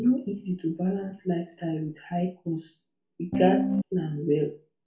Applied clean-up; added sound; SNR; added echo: none; Piano; -3 dB; reverberation time 0.3 s.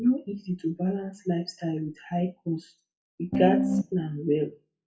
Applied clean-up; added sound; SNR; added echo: classical method WPE with log-MMSE.